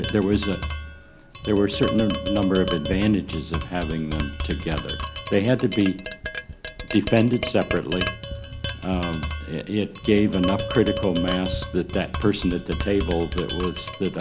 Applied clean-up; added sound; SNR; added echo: none; Tap; 6 dB; none.